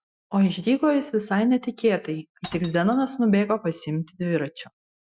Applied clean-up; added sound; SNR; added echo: classical method Wiener filter.